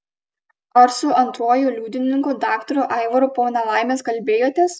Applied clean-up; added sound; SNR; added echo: none; none; none; none.